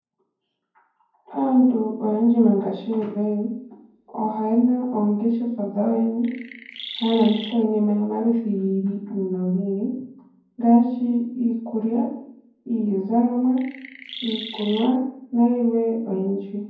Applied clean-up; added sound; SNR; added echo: none; Chirp, tweet; 14 dB; reverberation time 0.9 s.